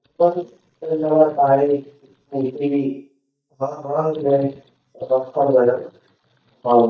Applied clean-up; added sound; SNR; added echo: neural mask model DeepFilterNet 3.